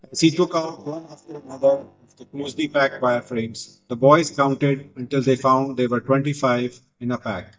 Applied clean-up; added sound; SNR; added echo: neural mask model DeepFilterNet 3.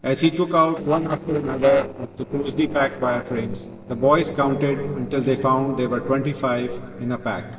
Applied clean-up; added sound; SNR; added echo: neural separator model SepFormer DNS4.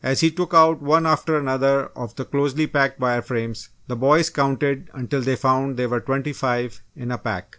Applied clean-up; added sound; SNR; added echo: none; none; none; none.